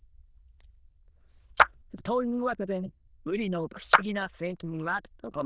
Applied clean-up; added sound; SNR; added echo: neural diffusion model UNIVERSE++.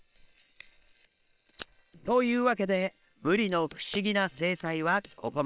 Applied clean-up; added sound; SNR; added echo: neural separator model SepFormer WHAM!.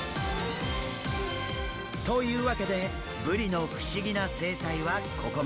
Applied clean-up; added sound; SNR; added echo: none; none; none; none.